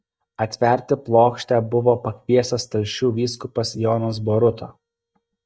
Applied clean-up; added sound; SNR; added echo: neural mask model DeepFilterNet 3.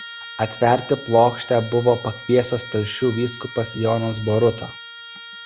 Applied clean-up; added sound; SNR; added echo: none; Trumpet; 15 dB; none.